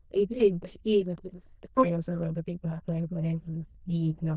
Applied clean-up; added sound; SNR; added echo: neural diffusion model UNIVERSE++.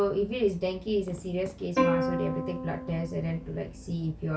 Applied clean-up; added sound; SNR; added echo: none; Plucked string instrument; 1 dB; none.